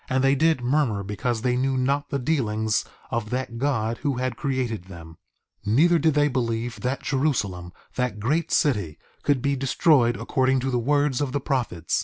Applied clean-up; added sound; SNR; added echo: none; none; none; none.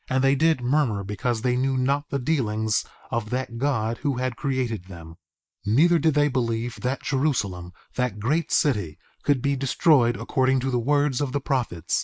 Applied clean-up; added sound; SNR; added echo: neural mask model Resemble Enhance denoiser.